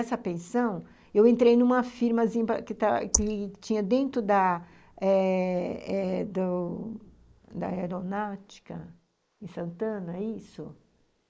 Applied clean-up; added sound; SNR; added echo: neural mask model Resemble Enhance denoiser.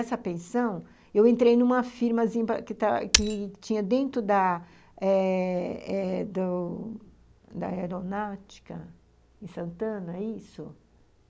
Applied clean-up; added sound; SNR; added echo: none; Shatter; -3 dB; none.